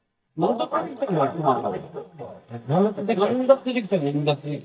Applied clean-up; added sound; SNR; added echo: neural mask model DeepFilterNet 3.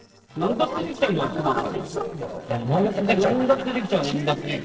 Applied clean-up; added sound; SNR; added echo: neural separator model SepFormer DNS4.